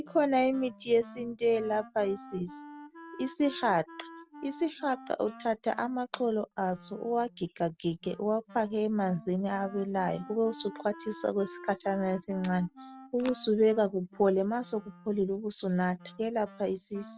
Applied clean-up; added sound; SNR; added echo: none; Wind instrument, woodwind instrument; 19 dB; none.